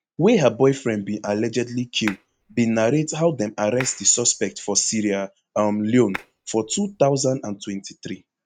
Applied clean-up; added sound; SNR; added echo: neural mask model RNNoise.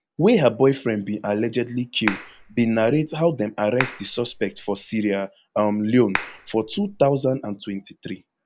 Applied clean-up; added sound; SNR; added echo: none; Clapping; 12 dB; none.